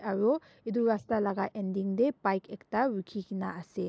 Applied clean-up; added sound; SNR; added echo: neural mask model Resemble Enhance denoiser.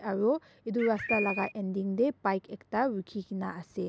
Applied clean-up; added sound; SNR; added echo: none; Bird; 4 dB; none.